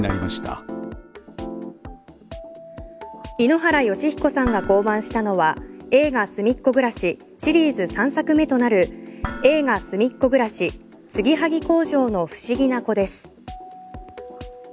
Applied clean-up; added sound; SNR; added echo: none; Dishes, pots, and pans; 18 dB; none.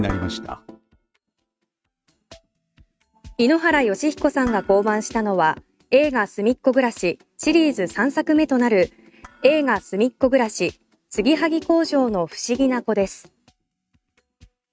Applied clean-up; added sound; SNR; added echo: neural mask model RNNoise.